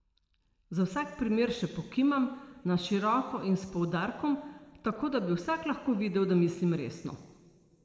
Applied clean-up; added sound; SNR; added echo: none; none; none; reverberation time 1.9 s.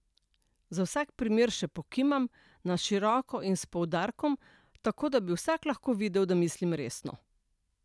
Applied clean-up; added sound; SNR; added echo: none; none; none; none.